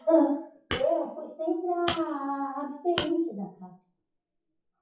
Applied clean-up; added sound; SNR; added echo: classical method WPE with log-MMSE.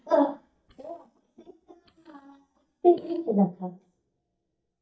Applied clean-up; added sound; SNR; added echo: neural mask model DeepFilterNet 3.